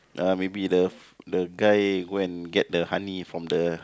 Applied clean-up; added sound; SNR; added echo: none; none; none; none.